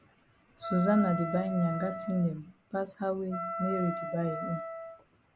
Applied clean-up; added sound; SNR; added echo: none; Wind instrument, woodwind instrument; 6 dB; none.